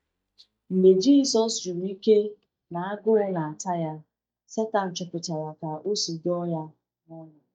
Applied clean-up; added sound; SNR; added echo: neural mask model DeepFilterNet 3.